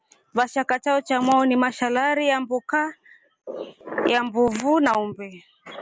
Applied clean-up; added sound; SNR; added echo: none; none; none; none.